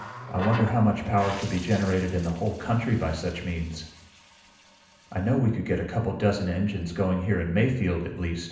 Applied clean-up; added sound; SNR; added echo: none; Water tap, faucet; 17 dB; reverberation time 0.8 s.